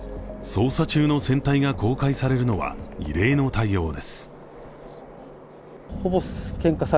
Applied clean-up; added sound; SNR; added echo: none; none; none; none.